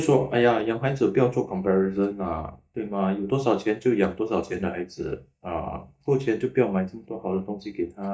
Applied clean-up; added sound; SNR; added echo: neural mask model DeepFilterNet 3.